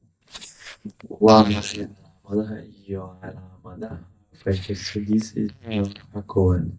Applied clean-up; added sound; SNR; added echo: neural mask model DeepFilterNet 3.